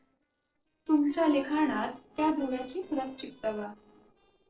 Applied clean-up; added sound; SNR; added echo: neural separator model SepFormer DNS4.